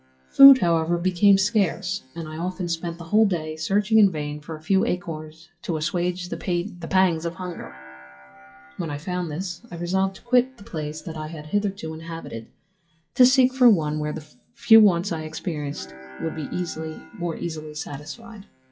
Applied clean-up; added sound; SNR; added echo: classical method WPE with log-MMSE.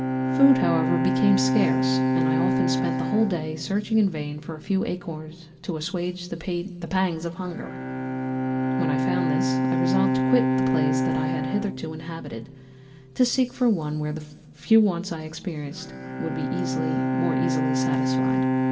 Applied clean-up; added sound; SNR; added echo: none; Bowed string instrument; -1 dB; reverberation time 2.1 s.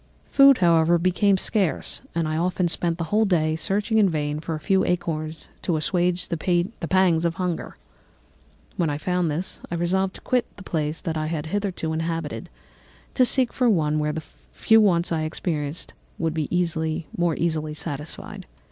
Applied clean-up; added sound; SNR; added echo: none; none; none; none.